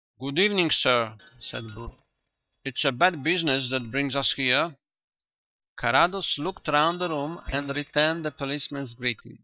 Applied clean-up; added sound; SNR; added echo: neural mask model DeepFilterNet 3.